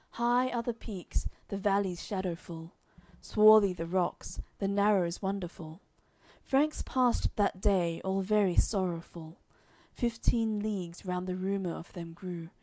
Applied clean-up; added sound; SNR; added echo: none; none; none; none.